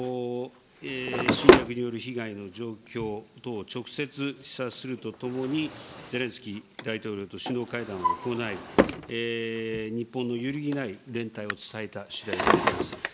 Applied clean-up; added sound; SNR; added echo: none; Drawer open or close; -3 dB; none.